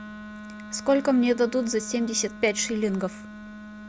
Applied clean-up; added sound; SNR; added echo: none; Wind instrument, woodwind instrument; 14 dB; none.